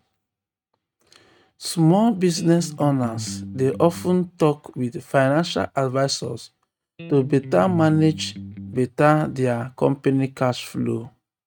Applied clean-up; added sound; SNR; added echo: neural mask model RNNoise.